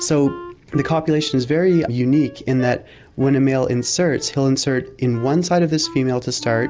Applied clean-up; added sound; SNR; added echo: none; Wind instrument, woodwind instrument; 19 dB; none.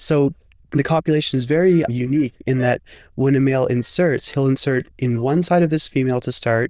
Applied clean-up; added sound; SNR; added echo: neural diffusion model UNIVERSE++.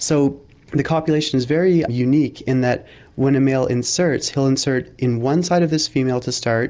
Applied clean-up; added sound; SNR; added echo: none; none; none; none.